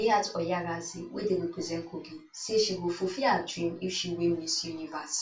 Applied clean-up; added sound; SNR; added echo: none; none; none; reverberation time 0.3 s.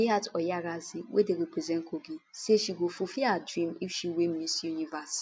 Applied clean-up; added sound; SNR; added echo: none; none; none; none.